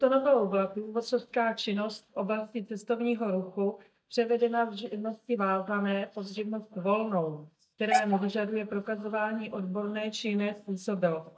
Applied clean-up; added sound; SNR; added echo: neural mask model DeepFilterNet 3.